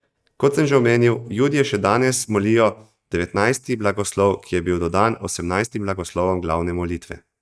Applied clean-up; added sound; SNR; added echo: neural mask model DeepFilterNet 3.